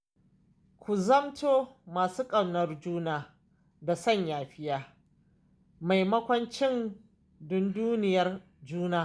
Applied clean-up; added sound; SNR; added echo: none; none; none; none.